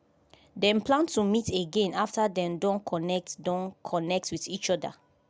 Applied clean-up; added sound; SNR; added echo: none; none; none; none.